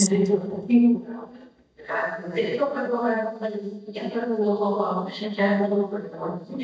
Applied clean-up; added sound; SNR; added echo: neural mask model DeepFilterNet 3.